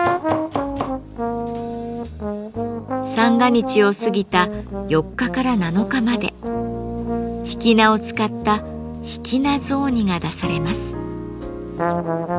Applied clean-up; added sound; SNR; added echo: none; none; none; none.